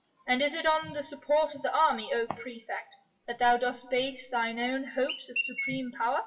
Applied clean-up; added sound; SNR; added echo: classical method WPE with log-MMSE.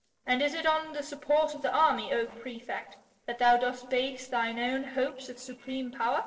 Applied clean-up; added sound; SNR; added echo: neural separator model SepFormer DNS4.